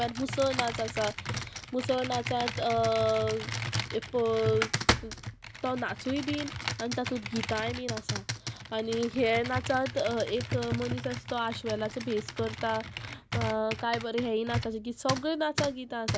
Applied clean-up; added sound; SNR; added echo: none; Computer keyboard; 4 dB; none.